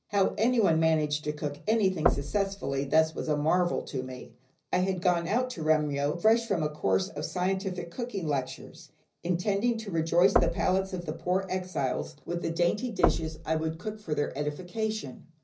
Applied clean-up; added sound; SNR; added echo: none; Knock / Wood; 5 dB; reverberation time 0.5 s.